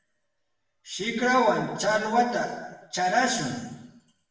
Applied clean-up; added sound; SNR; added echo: none; none; none; reverberation time 1.0 s.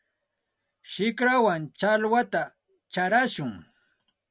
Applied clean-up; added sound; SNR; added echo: none; none; none; none.